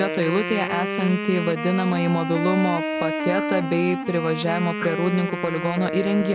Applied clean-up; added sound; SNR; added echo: none; Wind instrument, woodwind instrument; 4 dB; none.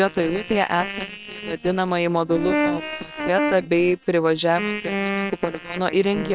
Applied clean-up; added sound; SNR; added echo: neural separator model SepFormer WHAM!.